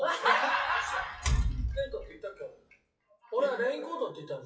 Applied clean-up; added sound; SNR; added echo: classical method WPE with log-MMSE.